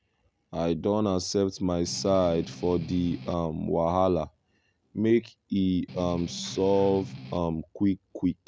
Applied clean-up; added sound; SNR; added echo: none; Strum; 14 dB; none.